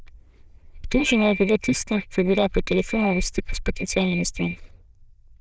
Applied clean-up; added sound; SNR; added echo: neural diffusion model UNIVERSE++.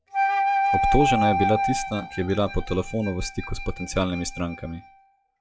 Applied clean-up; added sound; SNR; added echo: classical method log-MMSE.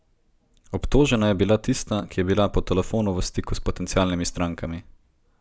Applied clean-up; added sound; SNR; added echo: none; none; none; none.